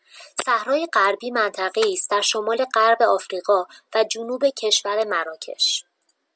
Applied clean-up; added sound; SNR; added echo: none; none; none; none.